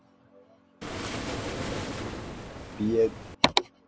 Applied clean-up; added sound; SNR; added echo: none; Waves, surf; 4 dB; none.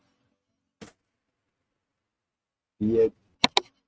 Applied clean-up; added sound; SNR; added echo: neural mask model RNNoise.